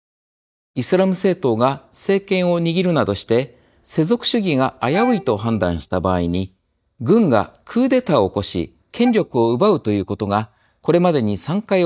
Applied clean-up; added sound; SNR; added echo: neural mask model DeepFilterNet 3.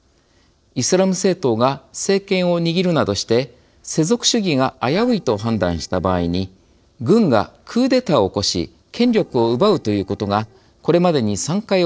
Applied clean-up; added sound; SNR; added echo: neural separator model SepFormer DNS4.